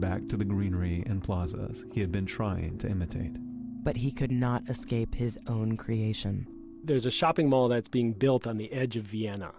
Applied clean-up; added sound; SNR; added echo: none; none; none; none.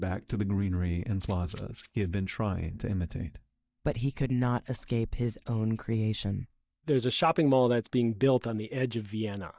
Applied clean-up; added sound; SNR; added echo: neural mask model DeepFilterNet 3.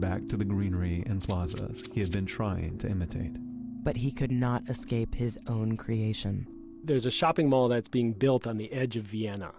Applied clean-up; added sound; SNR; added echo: none; Rattle (instrument); 8 dB; none.